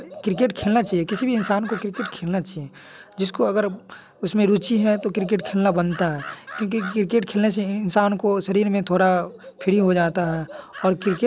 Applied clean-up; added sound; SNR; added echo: none; Animal; 18 dB; none.